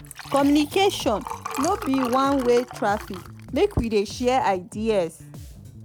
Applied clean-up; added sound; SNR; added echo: none; Liquid + Bass guitar; 13 dB; none.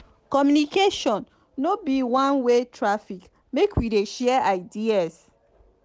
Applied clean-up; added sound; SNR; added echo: none; none; none; none.